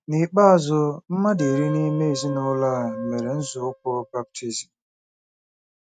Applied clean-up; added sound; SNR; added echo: neural mask model RNNoise.